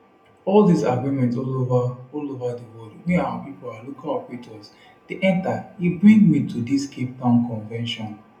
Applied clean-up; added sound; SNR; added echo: none; none; none; reverberation time 0.3 s.